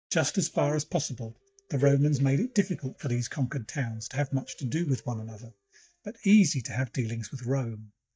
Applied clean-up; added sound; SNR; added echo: neural mask model DeepFilterNet 3.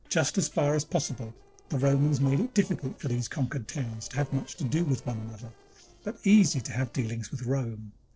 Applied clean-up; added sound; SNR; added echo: neural separator model SepFormer DNS4.